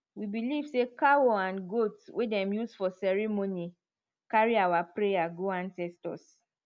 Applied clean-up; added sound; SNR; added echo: none; none; none; none.